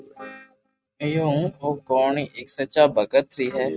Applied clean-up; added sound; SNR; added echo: neural mask model RNNoise.